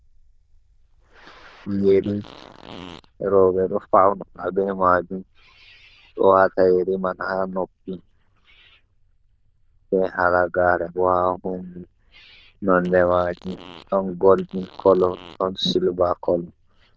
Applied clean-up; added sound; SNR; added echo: neural diffusion model UNIVERSE++.